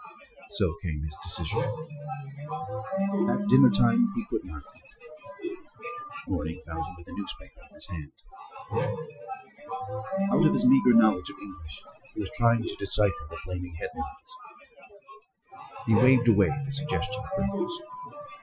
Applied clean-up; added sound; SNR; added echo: classical method Wiener filter.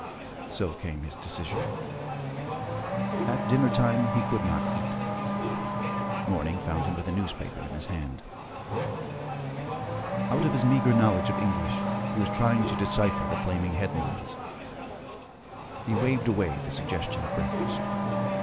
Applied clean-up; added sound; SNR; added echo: none; Race car, auto racing / Accelerating, revving, vroom; 0 dB; none.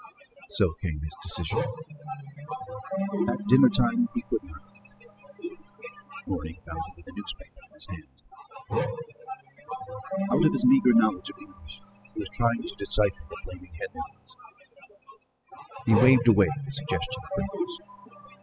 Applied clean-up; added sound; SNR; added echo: classical method spectral subtraction.